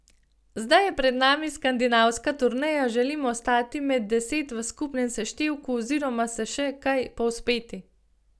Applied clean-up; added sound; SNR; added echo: none; none; none; none.